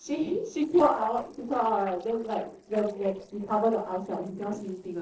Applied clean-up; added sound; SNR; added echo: neural separator model SepFormer DNS4.